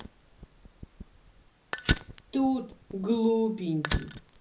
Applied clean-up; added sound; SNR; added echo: none; Fire; 2 dB; reverberation time 0.5 s.